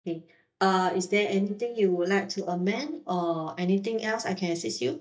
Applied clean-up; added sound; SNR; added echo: neural mask model DeepFilterNet 3.